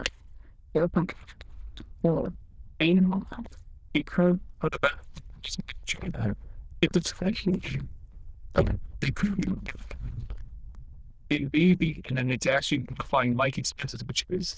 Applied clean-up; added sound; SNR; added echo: neural diffusion model UNIVERSE++.